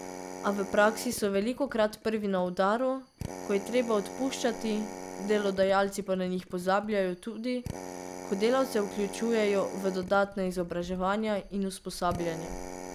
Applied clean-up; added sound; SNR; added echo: none; Drill; 13 dB; none.